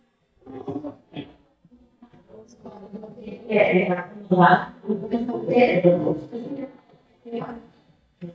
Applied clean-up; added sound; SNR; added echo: neural mask model DeepFilterNet 3.